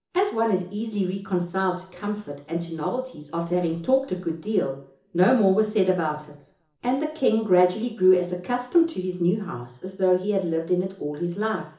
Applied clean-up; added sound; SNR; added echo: none; none; none; reverberation time 0.7 s.